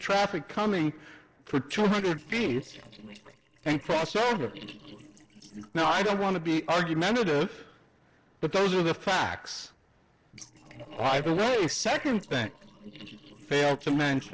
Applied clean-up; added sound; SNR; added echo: neural separator model SepFormer DNS4.